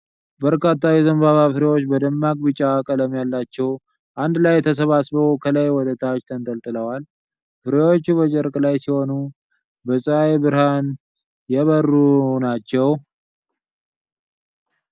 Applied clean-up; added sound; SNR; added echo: none; none; none; none.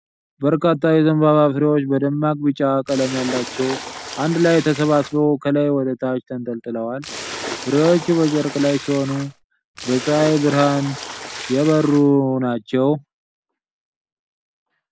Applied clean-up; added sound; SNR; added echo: none; Splash, splatter; 11 dB; none.